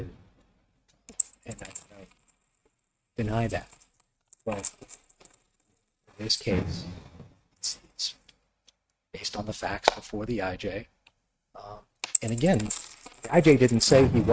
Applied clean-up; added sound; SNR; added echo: neural mask model RNNoise.